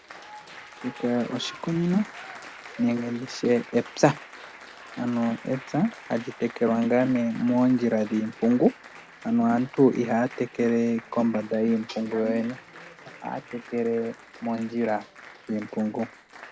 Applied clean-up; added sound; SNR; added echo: none; Applause; 18 dB; none.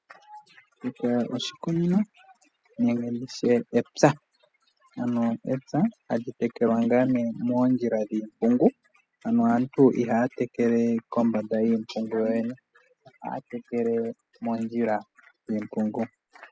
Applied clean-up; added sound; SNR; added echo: classical method spectral subtraction.